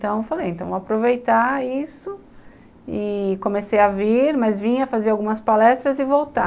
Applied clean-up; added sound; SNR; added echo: none; none; none; none.